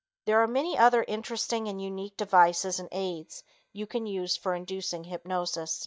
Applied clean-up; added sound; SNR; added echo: neural mask model DeepFilterNet 3.